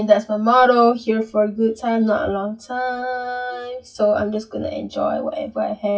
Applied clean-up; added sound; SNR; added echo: classical method WPE with log-MMSE.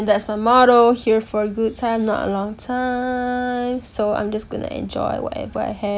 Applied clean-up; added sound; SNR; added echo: none; none; none; none.